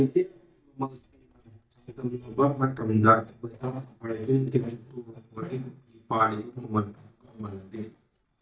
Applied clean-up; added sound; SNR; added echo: neural mask model DeepFilterNet 3.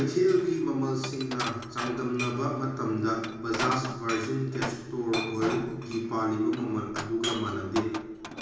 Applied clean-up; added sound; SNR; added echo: none; Glass; 9 dB; reverberation time 1.0 s.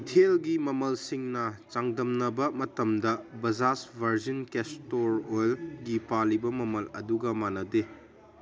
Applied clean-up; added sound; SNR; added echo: none; none; none; none.